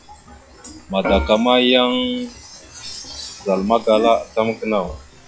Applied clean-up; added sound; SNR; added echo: classical method log-MMSE.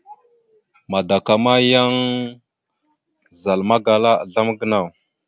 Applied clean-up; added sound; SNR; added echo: none; none; none; none.